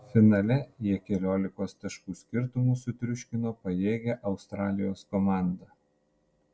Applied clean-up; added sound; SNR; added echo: none; none; none; none.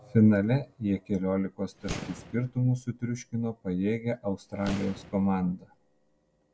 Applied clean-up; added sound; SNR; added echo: none; Boom; 14 dB; none.